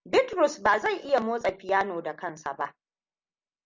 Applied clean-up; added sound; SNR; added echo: none; none; none; none.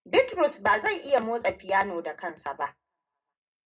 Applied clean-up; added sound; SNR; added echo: none; none; none; reverberation time 0.2 s.